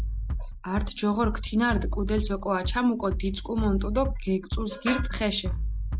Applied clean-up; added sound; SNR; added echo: none; Bass drum; 3 dB; none.